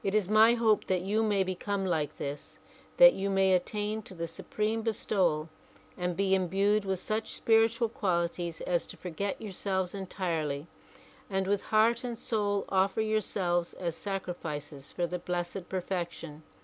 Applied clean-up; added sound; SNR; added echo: none; none; none; none.